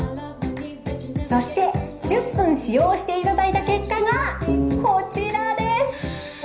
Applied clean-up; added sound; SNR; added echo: none; Piano; -1 dB; reverberation time 0.5 s.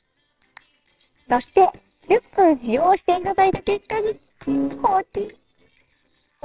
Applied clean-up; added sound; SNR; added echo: neural separator model SepFormer WHAMR!.